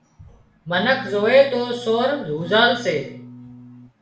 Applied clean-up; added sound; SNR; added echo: none; Acoustic guitar / Strum; 17 dB; reverberation time 0.5 s.